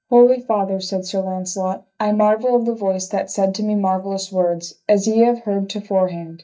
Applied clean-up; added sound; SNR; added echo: neural mask model DeepFilterNet 3.